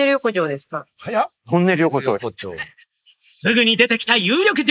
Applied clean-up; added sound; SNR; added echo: neural mask model Resemble Enhance denoiser.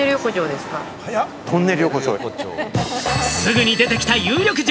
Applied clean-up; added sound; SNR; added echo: none; Subway, metro, underground; 17 dB; none.